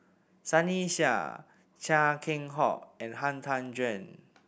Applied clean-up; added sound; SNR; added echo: none; none; none; none.